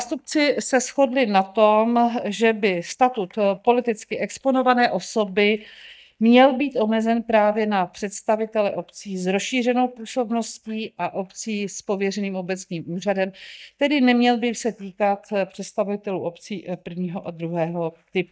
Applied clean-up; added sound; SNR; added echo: neural mask model DeepFilterNet 3.